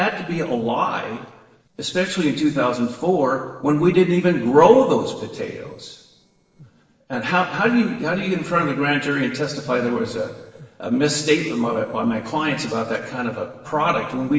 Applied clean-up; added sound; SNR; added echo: neural separator model SepFormer DNS4.